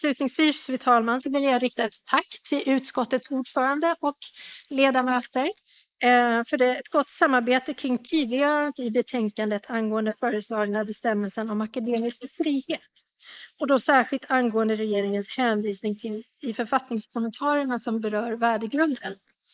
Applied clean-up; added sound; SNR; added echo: neural mask model Resemble Enhance denoiser.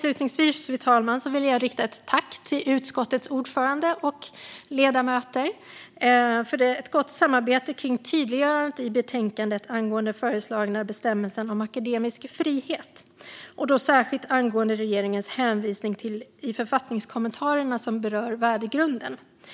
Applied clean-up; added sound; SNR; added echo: none; none; none; none.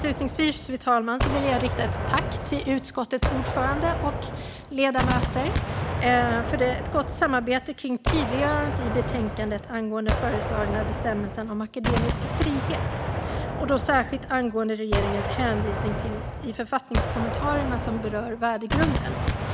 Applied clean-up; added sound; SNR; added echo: none; Gunshot, gunfire; 1 dB; none.